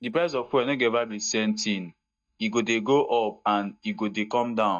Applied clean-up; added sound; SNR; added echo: neural mask model DeepFilterNet 3.